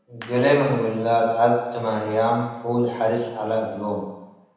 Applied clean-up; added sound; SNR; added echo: none; none; none; reverberation time 1.0 s.